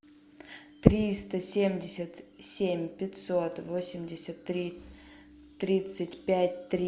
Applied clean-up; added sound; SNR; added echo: none; none; none; none.